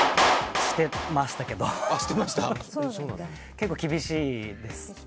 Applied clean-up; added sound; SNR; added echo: none; Clapping; 1 dB; none.